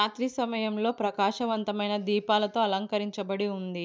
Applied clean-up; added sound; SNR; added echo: none; none; none; none.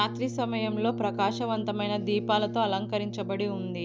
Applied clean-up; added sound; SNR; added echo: none; Brass instrument; 7 dB; none.